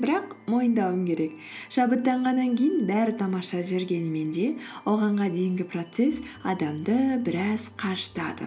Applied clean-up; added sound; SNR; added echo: none; none; none; none.